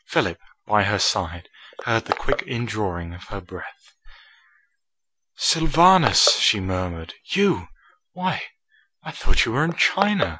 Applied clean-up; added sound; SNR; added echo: none; Crushing; 13 dB; none.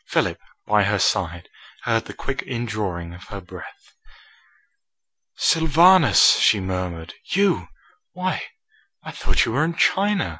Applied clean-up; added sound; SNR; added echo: none; none; none; none.